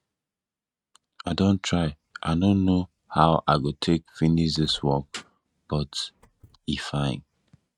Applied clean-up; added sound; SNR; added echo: neural mask model RNNoise.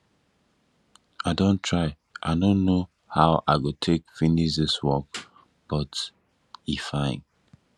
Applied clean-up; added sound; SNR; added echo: none; none; none; none.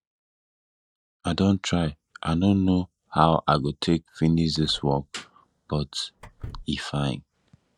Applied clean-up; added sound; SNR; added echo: neural mask model DeepFilterNet 3.